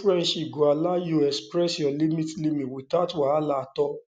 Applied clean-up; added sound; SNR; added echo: none; none; none; none.